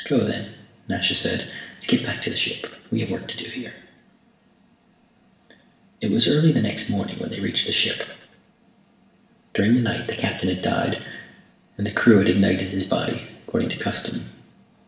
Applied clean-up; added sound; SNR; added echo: none; none; none; reverberation time 0.7 s.